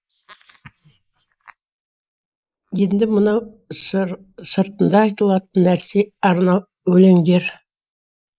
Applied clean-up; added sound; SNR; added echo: neural mask model Resemble Enhance denoiser.